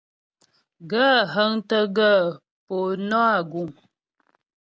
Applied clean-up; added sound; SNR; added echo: none; none; none; none.